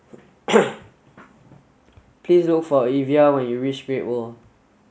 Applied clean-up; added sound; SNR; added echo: none; none; none; none.